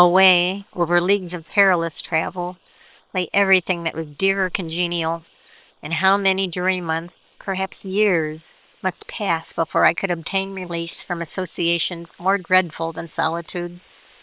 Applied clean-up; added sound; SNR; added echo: neural separator model SepFormer WHAM!.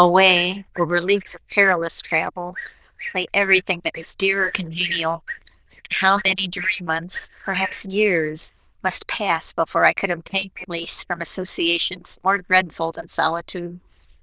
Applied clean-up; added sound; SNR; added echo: neural diffusion model UNIVERSE++.